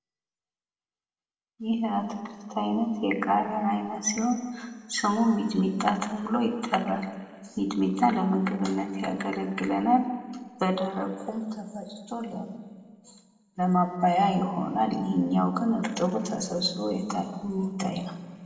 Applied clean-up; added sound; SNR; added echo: none; none; none; reverberation time 1.6 s.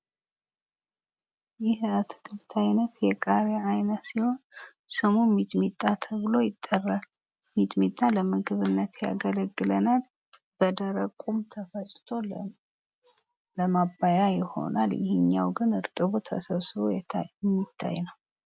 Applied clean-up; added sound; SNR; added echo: none; none; none; none.